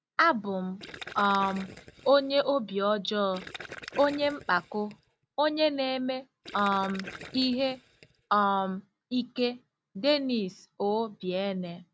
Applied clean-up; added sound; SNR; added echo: none; Gurgling; 16 dB; none.